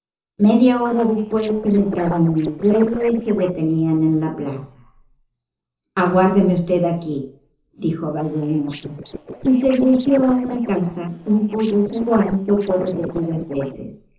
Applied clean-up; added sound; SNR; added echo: neural separator model SepFormer DNS4.